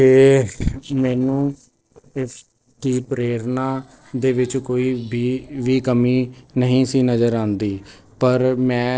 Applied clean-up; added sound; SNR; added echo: neural separator model SepFormer DNS4.